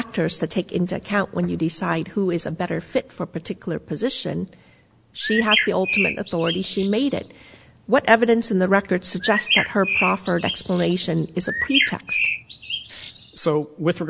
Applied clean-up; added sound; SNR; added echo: none; Bird; 3 dB; none.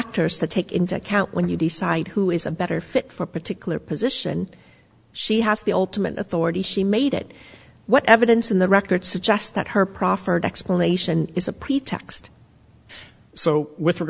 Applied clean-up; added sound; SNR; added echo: none; none; none; none.